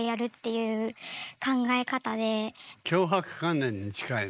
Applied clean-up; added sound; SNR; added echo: neural mask model Resemble Enhance denoiser.